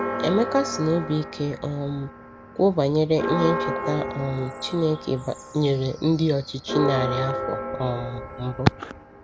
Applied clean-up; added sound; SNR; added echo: none; Church bell; 6 dB; none.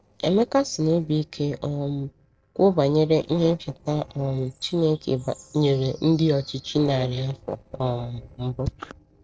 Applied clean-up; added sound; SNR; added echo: neural separator model SepFormer DNS4.